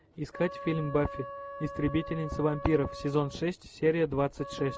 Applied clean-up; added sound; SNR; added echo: none; Wind instrument, woodwind instrument; 13 dB; none.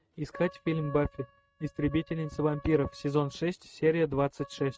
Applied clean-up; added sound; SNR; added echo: neural mask model RNNoise.